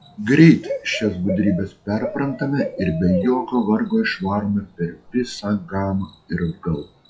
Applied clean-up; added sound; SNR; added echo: classical method log-MMSE.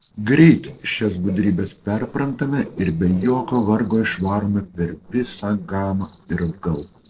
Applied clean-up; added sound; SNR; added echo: neural separator model SepFormer DNS4.